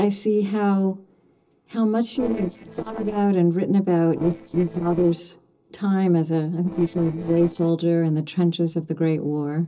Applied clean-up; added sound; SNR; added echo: neural separator model SepFormer DNS4.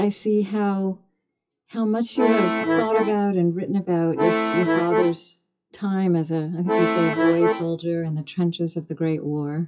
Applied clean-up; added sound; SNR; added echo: classical method WPE with log-MMSE.